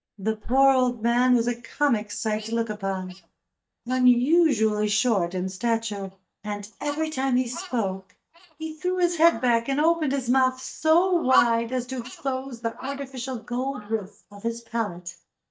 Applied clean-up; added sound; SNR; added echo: neural mask model DeepFilterNet 3.